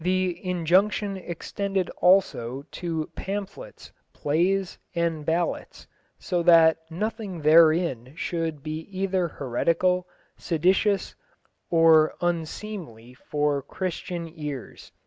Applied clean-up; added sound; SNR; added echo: none; none; none; none.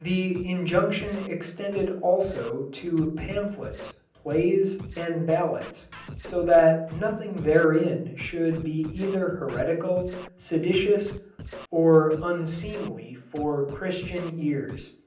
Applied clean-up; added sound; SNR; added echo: none; Scratching (performance technique); 17 dB; reverberation time 0.6 s.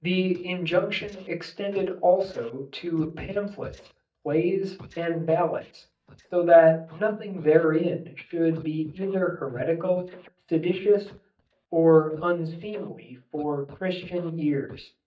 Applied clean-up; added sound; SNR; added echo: neural mask model DeepFilterNet 3.